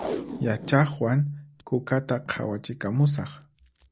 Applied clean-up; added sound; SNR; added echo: none; Packing tape, duct tape; 13 dB; none.